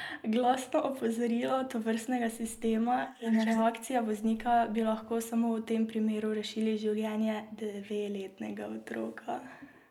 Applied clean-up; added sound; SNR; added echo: neural mask model Resemble Enhance denoiser.